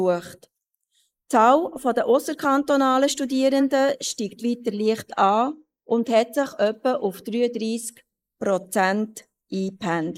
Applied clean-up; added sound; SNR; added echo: neural mask model Resemble Enhance denoiser.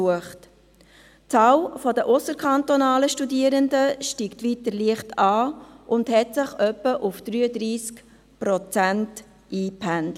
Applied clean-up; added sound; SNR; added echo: none; none; none; none.